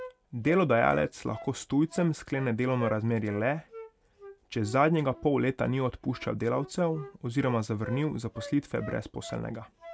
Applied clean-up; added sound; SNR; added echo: none; Wind instrument, woodwind instrument; 18 dB; none.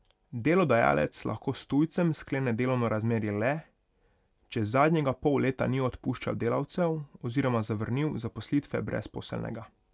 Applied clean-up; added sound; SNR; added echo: none; none; none; none.